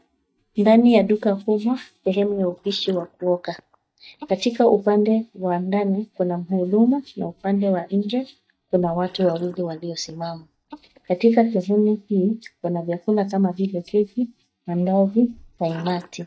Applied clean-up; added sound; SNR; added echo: neural mask model DeepFilterNet 3.